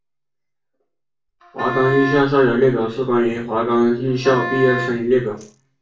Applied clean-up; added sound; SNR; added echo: none; Wind instrument, woodwind instrument; 8 dB; reverberation time 0.4 s.